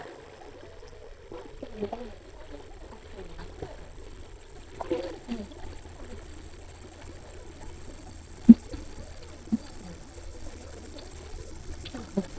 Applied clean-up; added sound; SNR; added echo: neural mask model DeepFilterNet 3.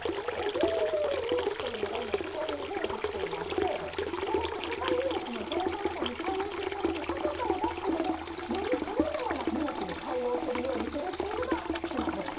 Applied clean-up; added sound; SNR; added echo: none; Sink (filling or washing) / Water tap, faucet; -2 dB; reverberation time 0.5 s.